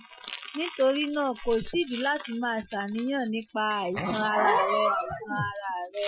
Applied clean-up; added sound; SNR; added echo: classical method Wiener filter.